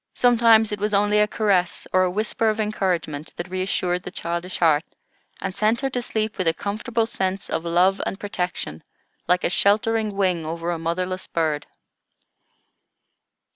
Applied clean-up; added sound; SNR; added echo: none; none; none; none.